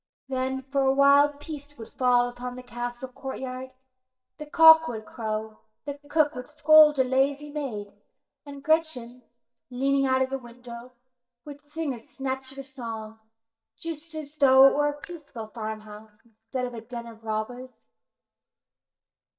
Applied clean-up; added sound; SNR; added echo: neural mask model DeepFilterNet 3.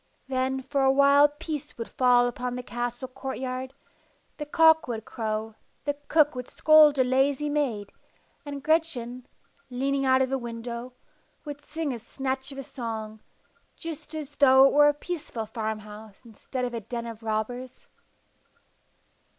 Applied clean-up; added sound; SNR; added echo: none; none; none; none.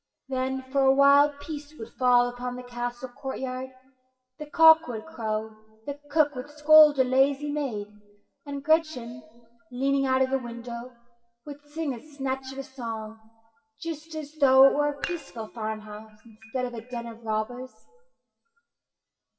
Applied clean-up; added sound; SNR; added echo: classical method WPE with log-MMSE.